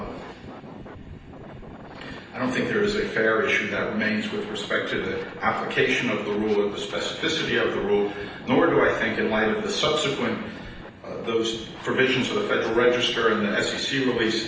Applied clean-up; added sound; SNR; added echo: none; Scratching (performance technique); 17 dB; reverberation time 0.9 s.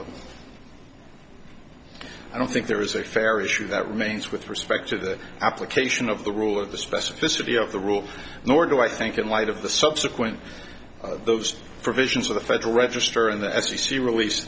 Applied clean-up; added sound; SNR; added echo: none; none; none; none.